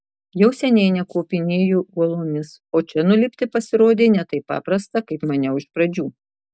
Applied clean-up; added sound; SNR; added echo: none; none; none; none.